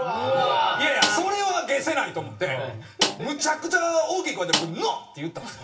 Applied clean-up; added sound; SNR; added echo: none; Snare drum; 5 dB; reverberation time 0.2 s.